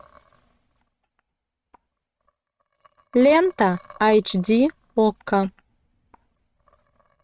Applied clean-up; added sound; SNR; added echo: neural mask model RNNoise.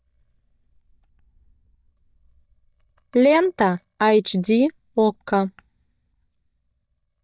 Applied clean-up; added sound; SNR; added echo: neural mask model DeepFilterNet 3.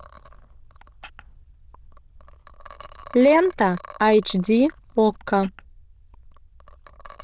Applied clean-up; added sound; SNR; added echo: neural diffusion model UNIVERSE++.